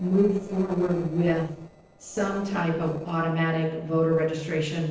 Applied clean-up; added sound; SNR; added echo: neural separator model SepFormer DNS4.